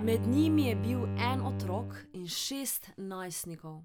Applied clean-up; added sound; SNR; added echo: none; Bowed string instrument; 2 dB; none.